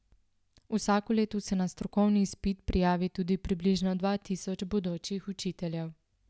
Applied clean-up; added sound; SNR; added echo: none; none; none; none.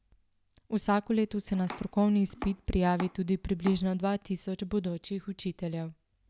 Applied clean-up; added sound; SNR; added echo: none; Domestic sounds, home sounds; 15 dB; none.